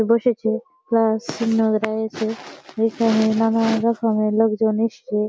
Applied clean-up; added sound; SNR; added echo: none; none; none; none.